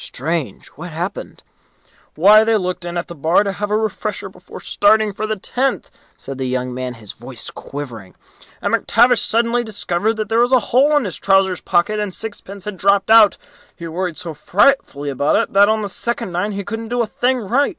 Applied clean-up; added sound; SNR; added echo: none; none; none; none.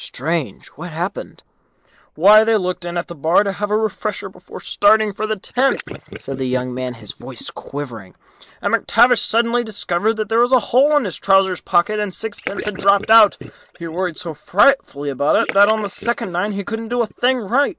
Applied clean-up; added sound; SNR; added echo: neural mask model Resemble Enhance denoiser.